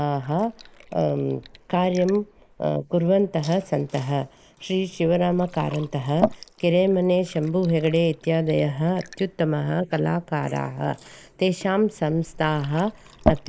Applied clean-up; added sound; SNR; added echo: neural mask model Resemble Enhance denoiser.